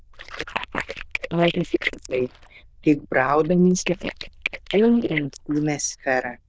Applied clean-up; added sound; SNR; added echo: neural diffusion model UNIVERSE++.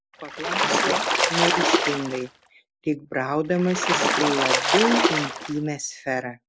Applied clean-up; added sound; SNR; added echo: none; Splash, splatter; -4 dB; none.